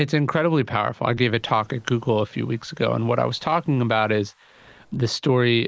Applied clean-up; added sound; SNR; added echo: neural mask model Resemble Enhance denoiser.